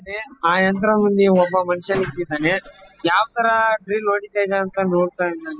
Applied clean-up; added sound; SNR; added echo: classical method spectral subtraction.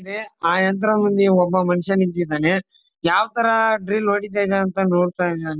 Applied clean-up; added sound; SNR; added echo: none; none; none; none.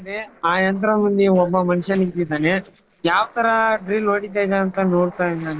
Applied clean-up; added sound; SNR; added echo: neural separator model SepFormer DNS4.